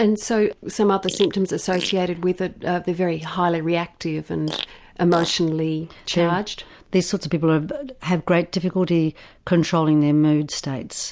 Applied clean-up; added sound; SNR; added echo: neural mask model Resemble Enhance denoiser.